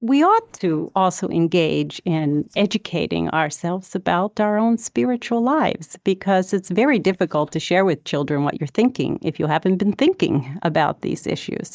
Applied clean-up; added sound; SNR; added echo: neural mask model DeepFilterNet 3.